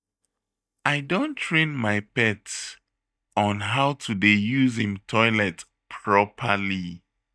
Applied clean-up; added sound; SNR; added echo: neural mask model DeepFilterNet 3.